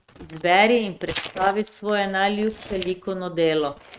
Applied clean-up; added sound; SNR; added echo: neural mask model RNNoise.